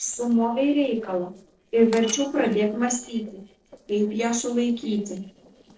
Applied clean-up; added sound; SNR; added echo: neural separator model SepFormer DNS4.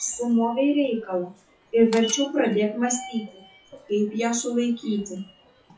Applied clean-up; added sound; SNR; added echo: classical method WPE with log-MMSE.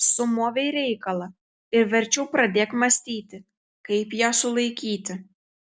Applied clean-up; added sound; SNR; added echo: none; none; none; none.